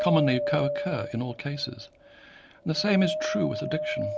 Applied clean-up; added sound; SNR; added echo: none; Wind; 3 dB; none.